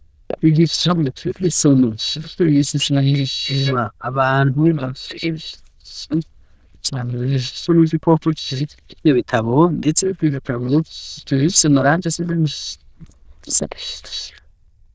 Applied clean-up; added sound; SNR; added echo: neural diffusion model UNIVERSE++.